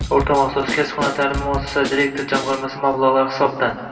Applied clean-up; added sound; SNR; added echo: none; Drum kit; 9 dB; reverberation time 1.4 s.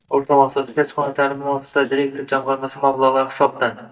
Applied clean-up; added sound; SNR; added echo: neural mask model DeepFilterNet 3.